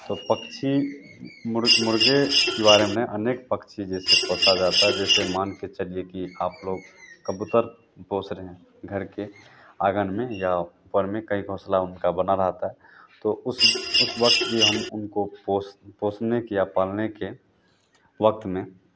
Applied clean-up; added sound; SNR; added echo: none; Mechanisms; -4 dB; none.